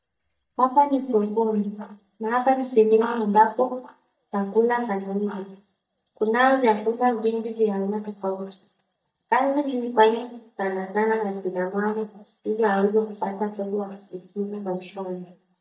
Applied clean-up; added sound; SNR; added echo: neural mask model DeepFilterNet 3.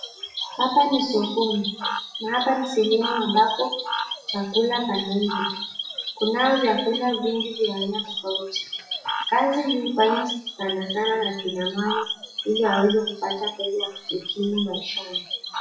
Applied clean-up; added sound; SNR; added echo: classical method WPE with log-MMSE.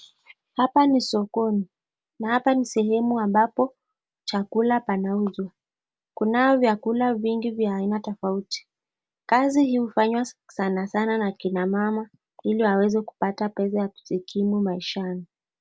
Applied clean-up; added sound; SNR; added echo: none; none; none; none.